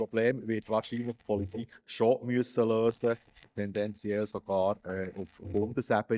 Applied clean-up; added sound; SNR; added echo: neural mask model DeepFilterNet 3.